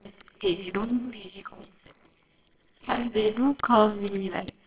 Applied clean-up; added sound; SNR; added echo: neural separator model SepFormer WHAMR!.